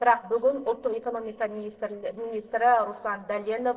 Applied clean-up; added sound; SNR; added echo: neural separator model SepFormer DNS4.